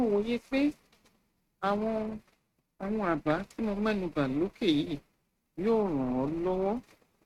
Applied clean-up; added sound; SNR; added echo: neural mask model RNNoise.